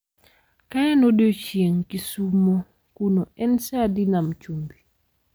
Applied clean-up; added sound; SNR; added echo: none; none; none; none.